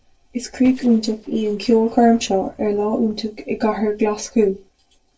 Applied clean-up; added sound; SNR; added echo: neural separator model SepFormer DNS4.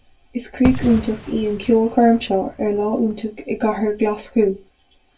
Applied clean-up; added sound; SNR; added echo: none; Fireworks; 12 dB; reverberation time 0.1 s.